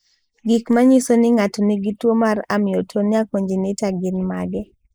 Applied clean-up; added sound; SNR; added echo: neural mask model Resemble Enhance denoiser.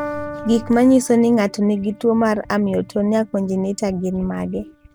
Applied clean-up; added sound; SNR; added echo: none; Piano; 18 dB; none.